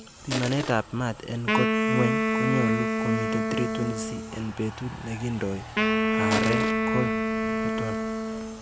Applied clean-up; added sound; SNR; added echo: none; Wind instrument, woodwind instrument + Crushing; -3 dB; none.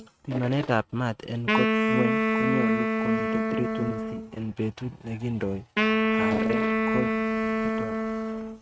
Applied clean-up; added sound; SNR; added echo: neural mask model RNNoise.